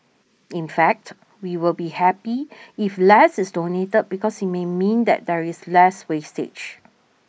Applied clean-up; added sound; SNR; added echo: neural mask model Resemble Enhance denoiser.